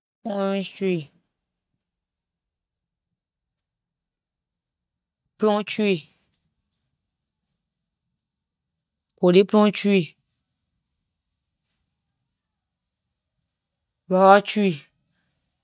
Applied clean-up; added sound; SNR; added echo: neural mask model DeepFilterNet 3.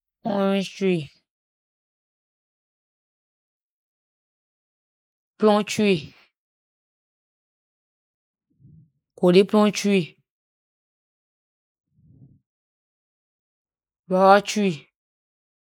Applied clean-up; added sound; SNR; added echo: neural mask model Resemble Enhance denoiser.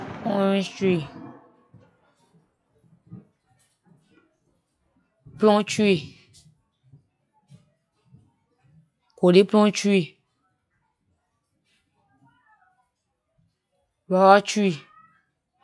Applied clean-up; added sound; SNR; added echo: classical method log-MMSE.